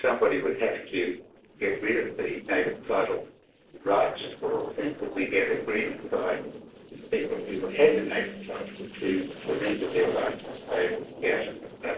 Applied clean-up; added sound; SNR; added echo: neural separator model SepFormer DNS4.